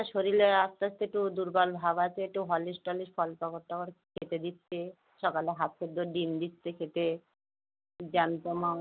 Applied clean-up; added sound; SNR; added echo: none; none; none; none.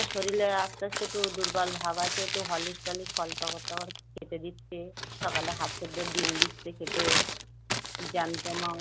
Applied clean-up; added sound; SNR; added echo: none; Crumpling, crinkling; 0 dB; none.